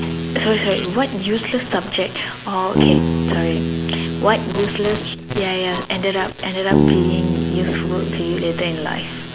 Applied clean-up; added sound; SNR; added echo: none; Bass guitar; 0 dB; none.